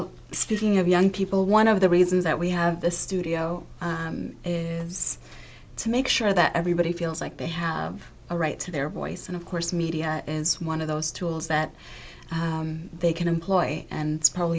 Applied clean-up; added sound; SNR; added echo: none; none; none; none.